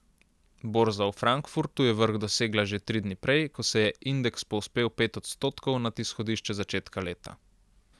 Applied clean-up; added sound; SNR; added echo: none; none; none; none.